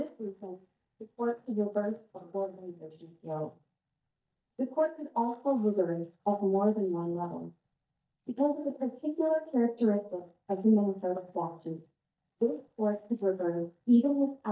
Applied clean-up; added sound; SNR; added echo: neural mask model DeepFilterNet 3.